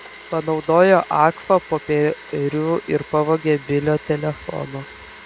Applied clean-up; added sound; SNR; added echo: none; Domestic sounds, home sounds; 18 dB; none.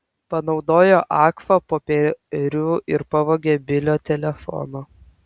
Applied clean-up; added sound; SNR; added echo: none; none; none; none.